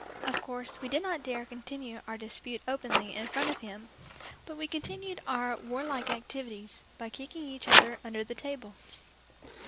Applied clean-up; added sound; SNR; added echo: none; Scissors; -3 dB; none.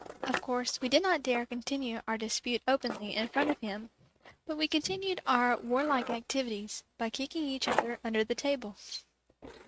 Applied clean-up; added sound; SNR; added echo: neural mask model RNNoise.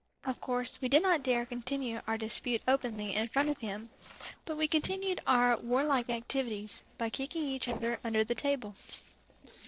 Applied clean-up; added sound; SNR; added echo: neural separator model SepFormer DNS4.